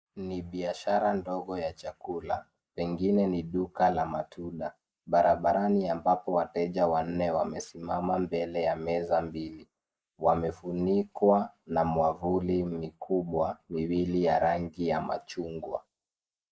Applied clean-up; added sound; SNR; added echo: neural mask model Resemble Enhance denoiser.